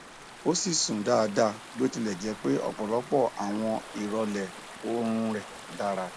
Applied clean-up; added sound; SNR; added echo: none; Stream / Ocean; 15 dB; none.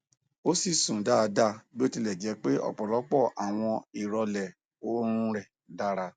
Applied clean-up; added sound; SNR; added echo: none; none; none; none.